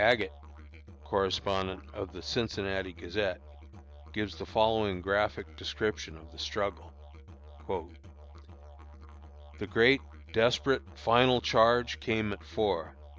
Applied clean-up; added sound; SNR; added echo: none; Musical instrument; 17 dB; none.